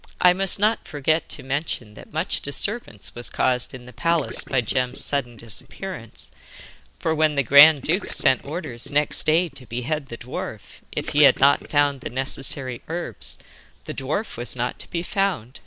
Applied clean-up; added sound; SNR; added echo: neural mask model Resemble Enhance denoiser.